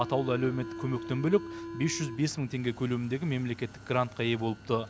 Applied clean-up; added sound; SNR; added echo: none; Subway, metro, underground; 12 dB; none.